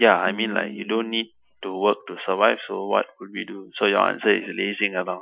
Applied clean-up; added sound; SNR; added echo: classical method Wiener filter.